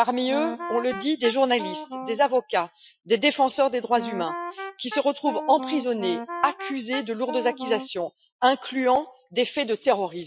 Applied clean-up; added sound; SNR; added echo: classical method Wiener filter.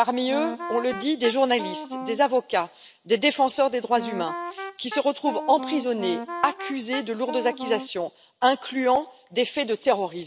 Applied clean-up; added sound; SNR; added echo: none; Wind instrument, woodwind instrument; 9 dB; none.